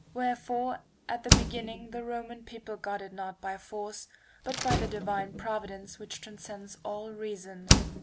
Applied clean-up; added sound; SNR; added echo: none; Slam; -3 dB; none.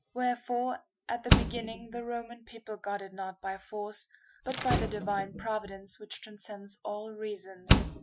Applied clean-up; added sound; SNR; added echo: classical method Wiener filter.